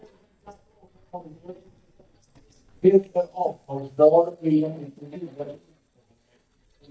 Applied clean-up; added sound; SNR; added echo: neural mask model DeepFilterNet 3.